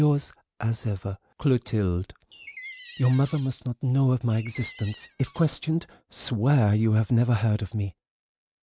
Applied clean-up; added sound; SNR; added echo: neural mask model RNNoise.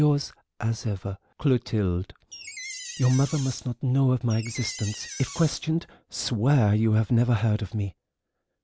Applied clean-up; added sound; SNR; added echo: none; Door; 14 dB; none.